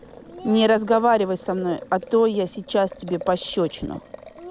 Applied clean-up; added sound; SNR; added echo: none; Boiling; 18 dB; none.